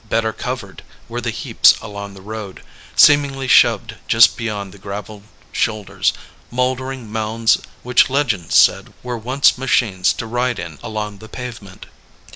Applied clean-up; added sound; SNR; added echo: none; none; none; none.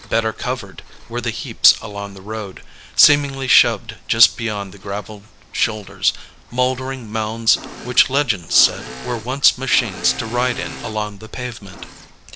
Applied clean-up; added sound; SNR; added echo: none; Engine / Mechanisms; 18 dB; none.